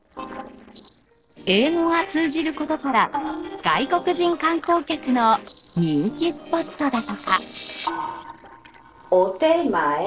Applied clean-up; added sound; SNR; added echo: neural separator model SepFormer DNS4.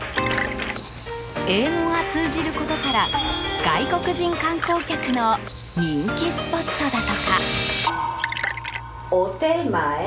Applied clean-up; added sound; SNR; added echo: none; Liquid; 11 dB; none.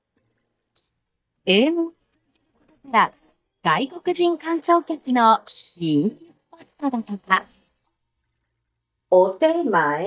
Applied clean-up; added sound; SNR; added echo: neural mask model DeepFilterNet 3.